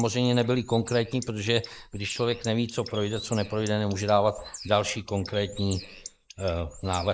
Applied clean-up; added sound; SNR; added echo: neural mask model Resemble Enhance denoiser.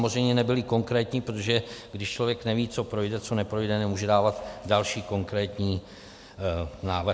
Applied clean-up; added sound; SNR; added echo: none; none; none; none.